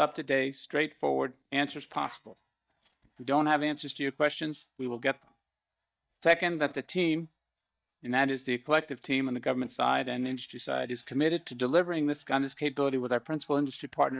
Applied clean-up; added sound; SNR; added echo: neural mask model DeepFilterNet 3.